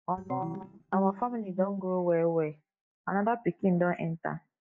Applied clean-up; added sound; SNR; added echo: neural mask model DeepFilterNet 3.